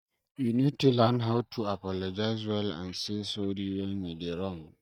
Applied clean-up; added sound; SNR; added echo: neural mask model DeepFilterNet 3.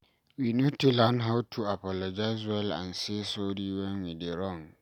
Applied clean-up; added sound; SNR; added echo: none; none; none; none.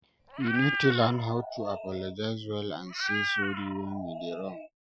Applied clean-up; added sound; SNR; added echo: classical method Wiener filter.